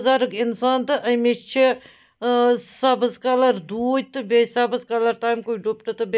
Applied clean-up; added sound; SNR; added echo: none; none; none; none.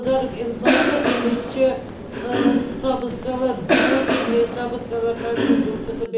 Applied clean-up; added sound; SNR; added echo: none; Cough; -1 dB; reverberation time 0.7 s.